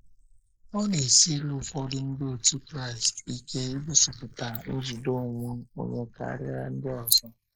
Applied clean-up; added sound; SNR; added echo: neural mask model Resemble Enhance denoiser.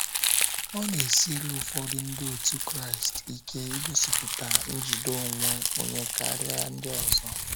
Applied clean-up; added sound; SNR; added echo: none; Crumpling, crinkling; -3 dB; none.